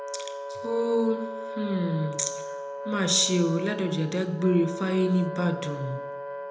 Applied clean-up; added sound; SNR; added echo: none; Wind instrument, woodwind instrument; 9 dB; reverberation time 0.7 s.